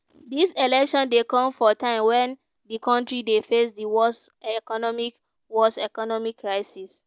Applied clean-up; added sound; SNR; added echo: none; none; none; none.